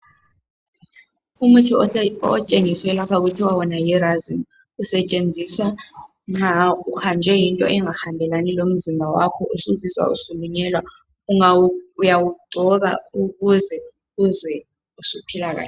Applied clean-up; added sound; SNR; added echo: neural separator model SepFormer DNS4.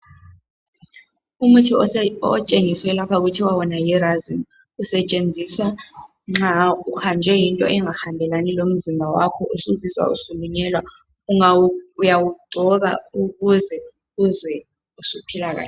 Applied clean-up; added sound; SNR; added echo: none; none; none; none.